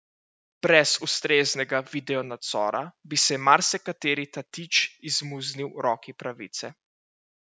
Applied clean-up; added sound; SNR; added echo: none; none; none; none.